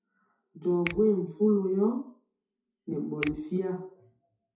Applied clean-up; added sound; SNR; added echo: classical method WPE with log-MMSE.